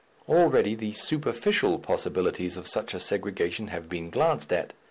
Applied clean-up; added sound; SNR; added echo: none; none; none; none.